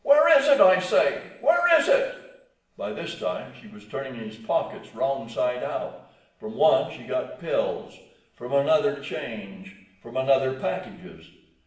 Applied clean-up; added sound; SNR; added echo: none; none; none; reverberation time 0.8 s.